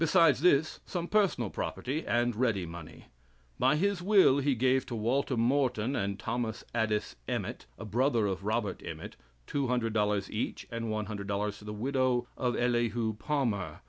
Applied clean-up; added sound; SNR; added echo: none; none; none; none.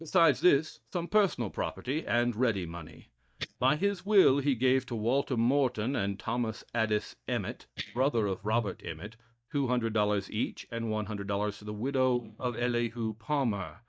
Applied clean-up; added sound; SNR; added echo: neural mask model DeepFilterNet 3.